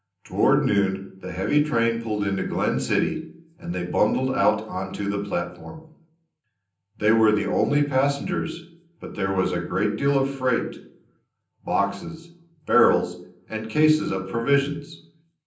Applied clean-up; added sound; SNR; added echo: none; none; none; reverberation time 0.6 s.